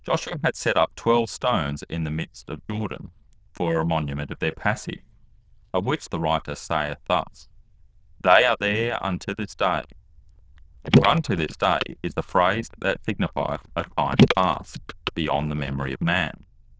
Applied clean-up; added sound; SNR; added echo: neural diffusion model UNIVERSE++.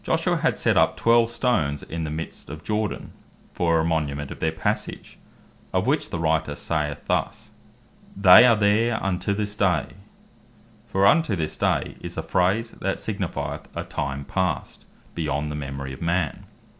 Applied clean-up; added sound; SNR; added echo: none; none; none; none.